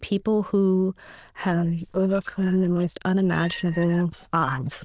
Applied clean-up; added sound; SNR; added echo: neural diffusion model UNIVERSE++.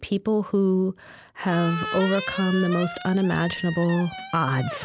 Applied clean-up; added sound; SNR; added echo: none; Squeak; 11 dB; none.